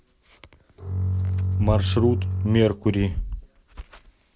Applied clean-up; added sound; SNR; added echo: none; Bowed string instrument; -1 dB; none.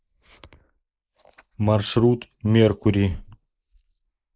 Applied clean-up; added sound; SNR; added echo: neural mask model Resemble Enhance denoiser.